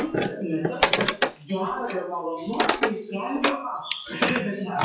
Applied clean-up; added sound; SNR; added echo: classical method WPE with log-MMSE.